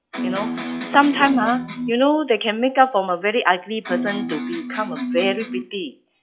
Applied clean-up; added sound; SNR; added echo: classical method log-MMSE.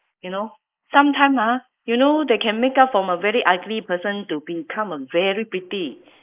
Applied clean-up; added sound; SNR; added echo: neural mask model Resemble Enhance denoiser.